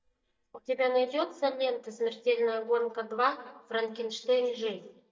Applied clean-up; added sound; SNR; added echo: neural mask model DeepFilterNet 3.